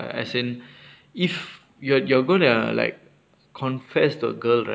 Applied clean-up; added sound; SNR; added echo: none; none; none; none.